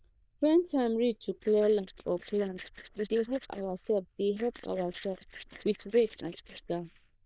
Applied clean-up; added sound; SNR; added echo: neural diffusion model UNIVERSE++.